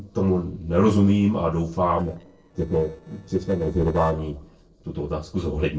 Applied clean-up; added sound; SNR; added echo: neural separator model SepFormer DNS4.